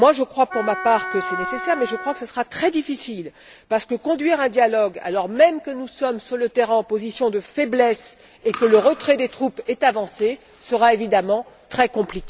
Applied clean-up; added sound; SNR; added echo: none; Wind instrument, woodwind instrument; 9 dB; none.